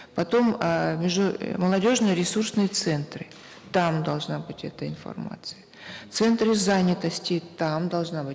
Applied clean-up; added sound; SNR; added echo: none; none; none; none.